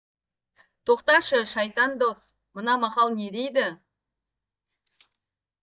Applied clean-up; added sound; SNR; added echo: neural mask model DeepFilterNet 3.